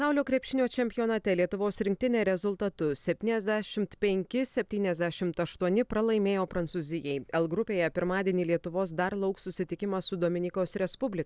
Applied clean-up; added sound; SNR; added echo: none; none; none; none.